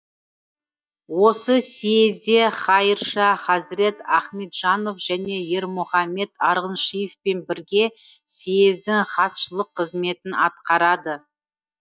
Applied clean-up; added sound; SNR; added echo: neural mask model DeepFilterNet 3.